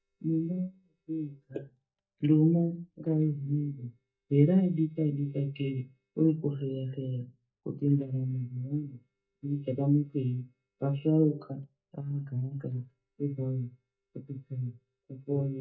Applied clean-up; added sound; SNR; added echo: neural mask model DeepFilterNet 3.